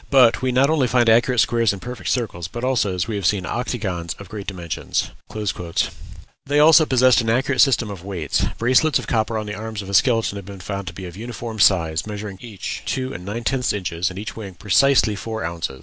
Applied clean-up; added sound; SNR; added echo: none; none; none; none.